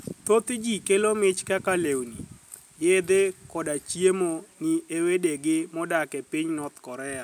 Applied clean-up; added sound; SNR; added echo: none; none; none; none.